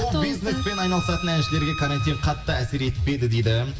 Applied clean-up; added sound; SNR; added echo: none; Bowed string instrument; 12 dB; reverberation time 2.7 s.